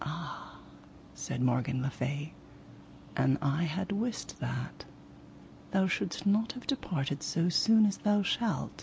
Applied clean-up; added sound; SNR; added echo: none; none; none; none.